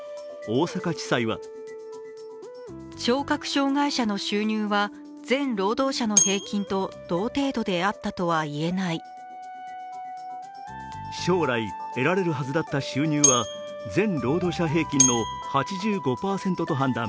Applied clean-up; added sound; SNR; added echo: none; Bell; 1 dB; none.